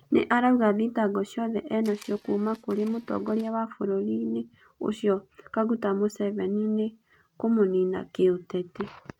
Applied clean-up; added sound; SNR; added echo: neural mask model RNNoise.